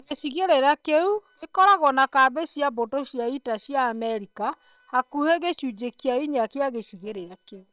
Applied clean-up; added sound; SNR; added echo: neural separator model SepFormer WHAM!.